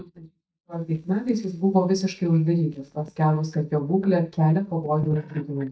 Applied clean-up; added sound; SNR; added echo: neural mask model DeepFilterNet 3.